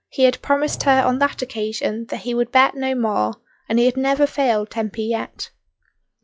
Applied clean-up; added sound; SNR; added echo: classical method log-MMSE.